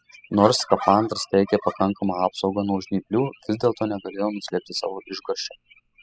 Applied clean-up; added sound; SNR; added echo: classical method spectral subtraction.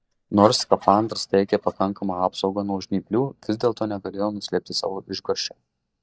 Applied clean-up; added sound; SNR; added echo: neural mask model DeepFilterNet 3.